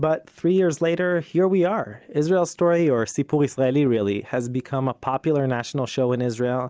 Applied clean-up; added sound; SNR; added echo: none; none; none; none.